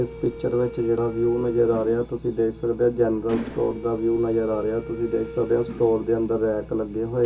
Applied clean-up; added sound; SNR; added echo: none; Mechanisms; 14 dB; reverberation time 0.2 s.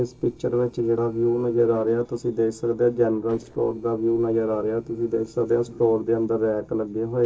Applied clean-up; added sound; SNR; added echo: neural separator model SepFormer DNS4.